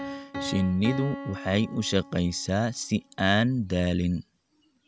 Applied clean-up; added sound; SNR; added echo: none; Piano; 13 dB; none.